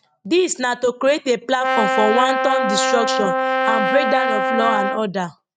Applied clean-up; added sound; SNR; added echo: neural mask model RNNoise.